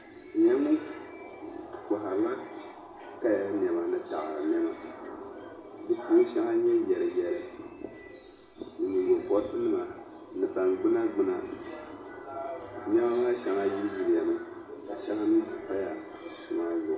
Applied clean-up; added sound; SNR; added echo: none; none; none; reverberation time 0.5 s.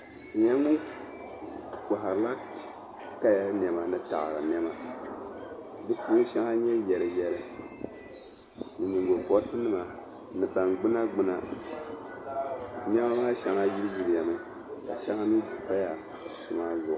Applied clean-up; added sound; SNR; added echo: none; none; none; none.